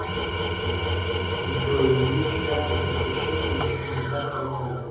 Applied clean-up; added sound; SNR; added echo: none; Tools; -2 dB; reverberation time 1.3 s.